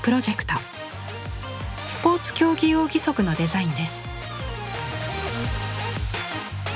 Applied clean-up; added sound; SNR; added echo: none; none; none; none.